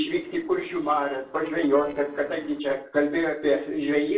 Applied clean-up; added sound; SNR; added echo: neural separator model SepFormer DNS4.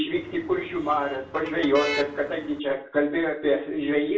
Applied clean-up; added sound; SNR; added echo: none; Motor vehicle (road); 11 dB; reverberation time 0.3 s.